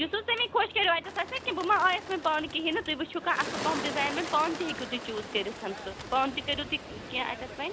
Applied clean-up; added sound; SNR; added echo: none; Bird; 10 dB; none.